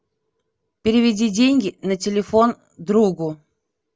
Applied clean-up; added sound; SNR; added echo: none; none; none; none.